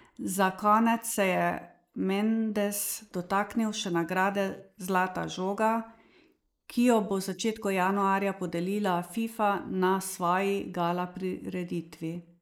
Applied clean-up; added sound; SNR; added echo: neural mask model Resemble Enhance denoiser.